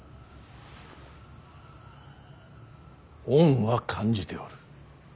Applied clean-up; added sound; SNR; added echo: none; none; none; none.